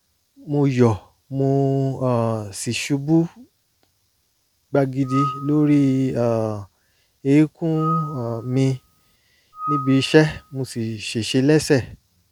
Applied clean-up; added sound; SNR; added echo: none; Screech / Glass; 10 dB; none.